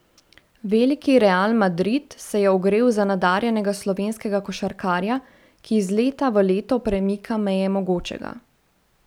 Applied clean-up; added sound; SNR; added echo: none; none; none; none.